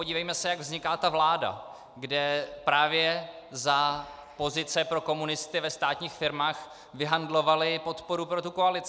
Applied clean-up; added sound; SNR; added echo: none; none; none; none.